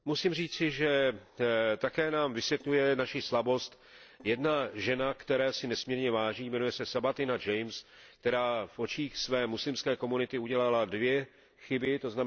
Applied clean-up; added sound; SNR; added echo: neural separator model SepFormer DNS4.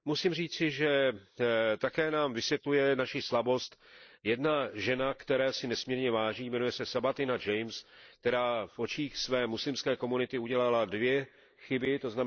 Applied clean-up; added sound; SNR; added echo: neural mask model Resemble Enhance denoiser.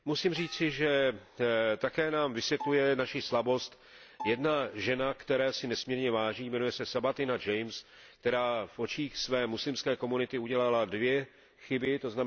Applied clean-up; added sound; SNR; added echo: none; Gong + Bowed string instrument; 15 dB; none.